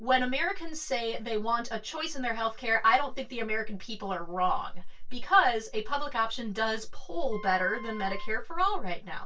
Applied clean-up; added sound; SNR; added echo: neural separator model SepFormer DNS4.